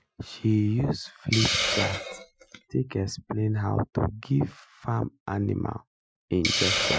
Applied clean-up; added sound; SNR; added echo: classical method Wiener filter.